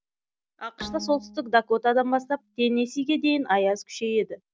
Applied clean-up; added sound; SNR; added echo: none; Bowed string instrument; 19 dB; none.